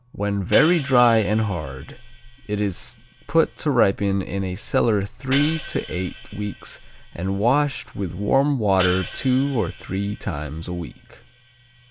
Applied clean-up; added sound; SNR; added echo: none; Hi-hat; 10 dB; none.